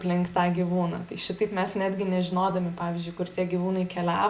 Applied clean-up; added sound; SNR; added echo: none; none; none; none.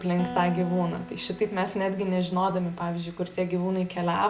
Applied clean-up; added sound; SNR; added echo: none; Acoustic guitar; 15 dB; none.